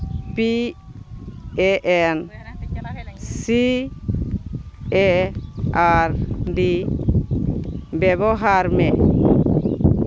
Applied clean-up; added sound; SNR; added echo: none; none; none; none.